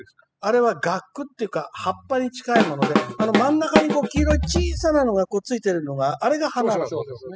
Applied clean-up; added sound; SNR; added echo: classical method spectral subtraction.